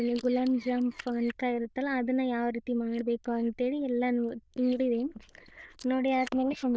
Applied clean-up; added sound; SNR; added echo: neural diffusion model UNIVERSE++.